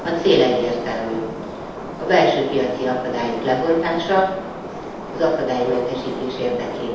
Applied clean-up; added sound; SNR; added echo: none; Subway, metro, underground; 10 dB; reverberation time 0.8 s.